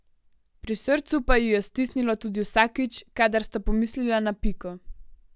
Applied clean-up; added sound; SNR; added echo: none; none; none; none.